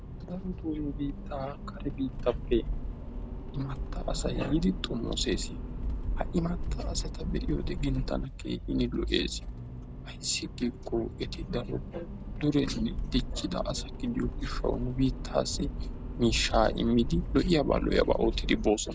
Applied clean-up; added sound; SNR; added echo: none; Accelerating, revving, vroom; 4 dB; none.